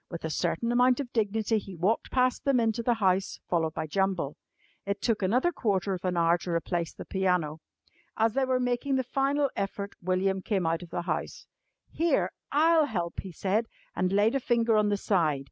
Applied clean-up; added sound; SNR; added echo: none; none; none; none.